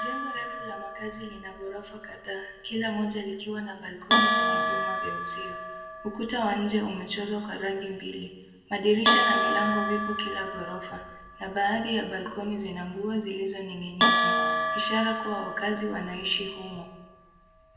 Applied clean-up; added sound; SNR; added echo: none; Bell; -1 dB; reverberation time 1.2 s.